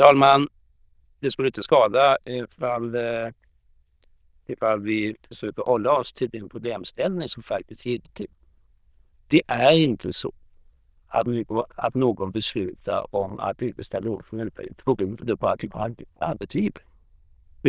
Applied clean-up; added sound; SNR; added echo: neural diffusion model UNIVERSE++.